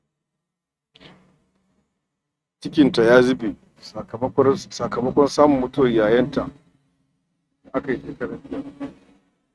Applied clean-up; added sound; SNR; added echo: neural mask model RNNoise.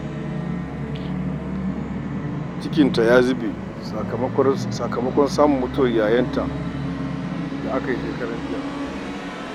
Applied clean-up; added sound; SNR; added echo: none; Musical instrument; 3 dB; none.